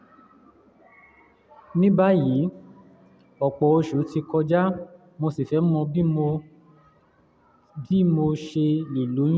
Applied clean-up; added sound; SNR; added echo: none; none; none; none.